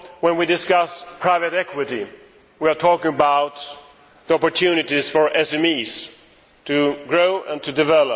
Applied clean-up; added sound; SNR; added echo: none; none; none; none.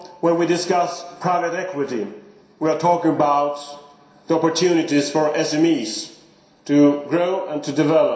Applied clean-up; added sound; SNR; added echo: none; none; none; reverberation time 0.7 s.